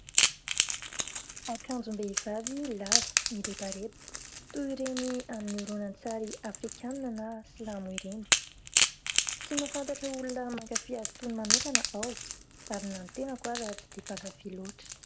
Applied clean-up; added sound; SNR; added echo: none; Crack / Crackle; -4 dB; none.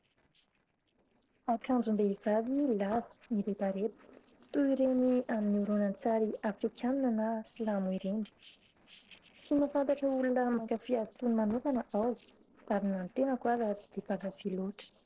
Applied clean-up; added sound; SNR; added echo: neural separator model SepFormer DNS4.